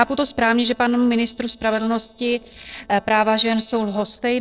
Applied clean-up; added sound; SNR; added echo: neural separator model SepFormer DNS4.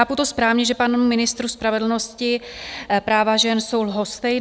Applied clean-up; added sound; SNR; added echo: none; none; none; none.